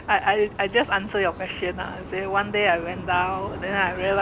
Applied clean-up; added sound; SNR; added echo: none; Chirp, tweet; 13 dB; none.